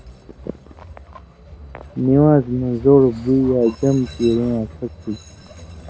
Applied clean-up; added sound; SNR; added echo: none; Train; 19 dB; none.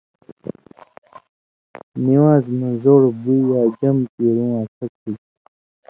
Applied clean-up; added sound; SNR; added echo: none; none; none; none.